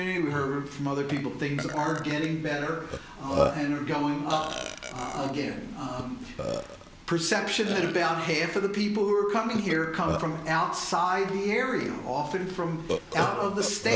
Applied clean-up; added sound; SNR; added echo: none; Burping, eructation; 8 dB; none.